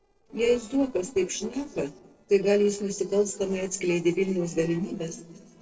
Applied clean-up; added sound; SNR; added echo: neural separator model SepFormer DNS4.